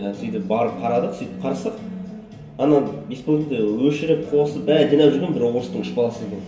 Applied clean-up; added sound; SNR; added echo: none; none; none; reverberation time 0.5 s.